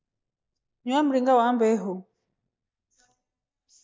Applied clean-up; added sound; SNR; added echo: neural mask model DeepFilterNet 3.